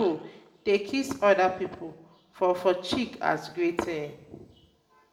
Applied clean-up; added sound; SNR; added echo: none; none; none; reverberation time 0.7 s.